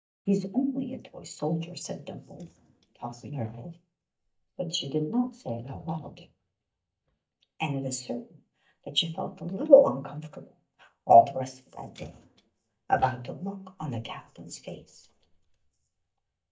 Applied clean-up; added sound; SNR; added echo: neural mask model DeepFilterNet 3.